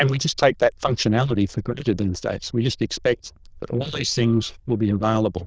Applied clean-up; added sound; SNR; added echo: neural diffusion model UNIVERSE++.